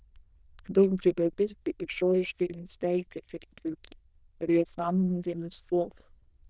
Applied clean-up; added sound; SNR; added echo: neural diffusion model UNIVERSE++.